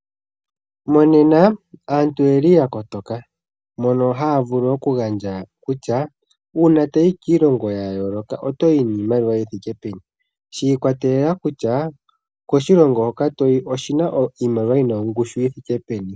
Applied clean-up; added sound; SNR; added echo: none; none; none; none.